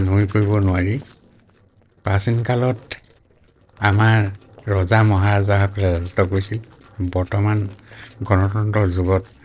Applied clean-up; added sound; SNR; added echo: neural separator model SepFormer DNS4.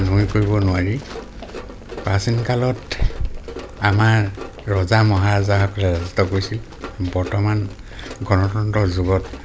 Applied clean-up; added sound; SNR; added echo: none; Bowed string instrument + Run; 15 dB; none.